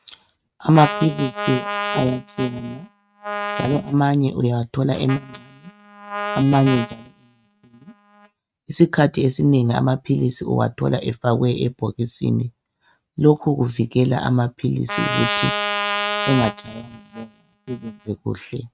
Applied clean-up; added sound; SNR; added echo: neural mask model RNNoise.